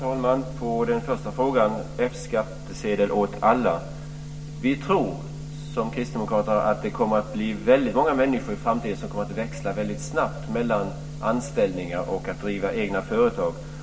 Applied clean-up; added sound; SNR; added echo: none; none; none; reverberation time 1.2 s.